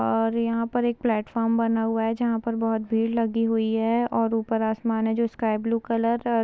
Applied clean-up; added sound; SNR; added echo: none; none; none; none.